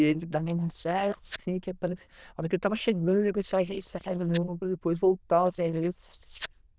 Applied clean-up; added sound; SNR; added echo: neural diffusion model UNIVERSE++.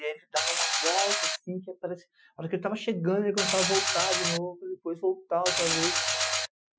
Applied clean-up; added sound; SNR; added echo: classical method Wiener filter.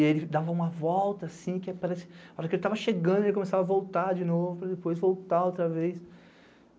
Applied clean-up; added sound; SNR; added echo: none; none; none; none.